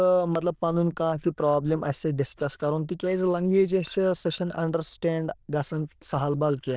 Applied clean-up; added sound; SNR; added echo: neural diffusion model UNIVERSE++.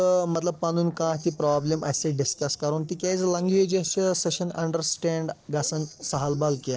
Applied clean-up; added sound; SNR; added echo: neural separator model SepFormer DNS4.